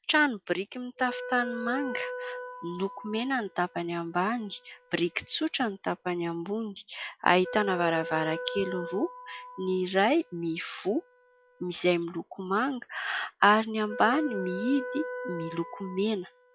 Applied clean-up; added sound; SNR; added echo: classical method log-MMSE.